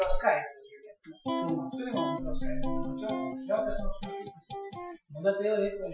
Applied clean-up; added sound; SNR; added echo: classical method Wiener filter.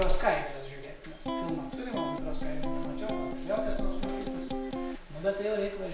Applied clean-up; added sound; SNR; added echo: none; Electric guitar; 4 dB; none.